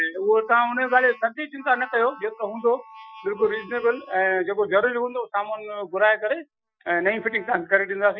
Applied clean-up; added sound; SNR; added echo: classical method Wiener filter.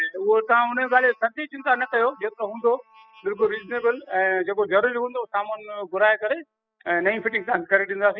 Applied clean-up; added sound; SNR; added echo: classical method spectral subtraction.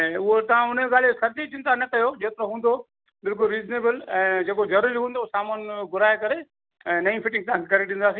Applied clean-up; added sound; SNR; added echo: none; none; none; none.